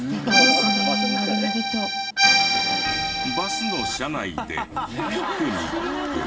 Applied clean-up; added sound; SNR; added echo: none; Accordion; -4 dB; reverberation time 1.5 s.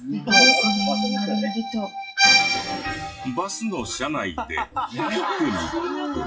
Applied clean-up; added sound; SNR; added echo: classical method WPE with log-MMSE.